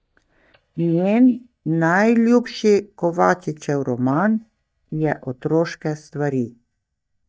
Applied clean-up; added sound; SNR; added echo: neural mask model DeepFilterNet 3.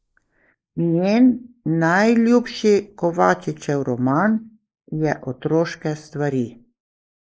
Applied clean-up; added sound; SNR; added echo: neural mask model Resemble Enhance denoiser.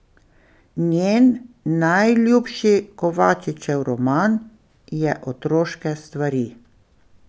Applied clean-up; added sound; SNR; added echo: none; none; none; none.